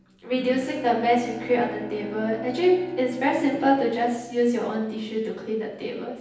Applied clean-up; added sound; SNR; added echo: none; Bowed string instrument; 14 dB; reverberation time 0.9 s.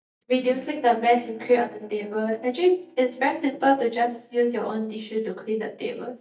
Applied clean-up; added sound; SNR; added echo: neural mask model DeepFilterNet 3.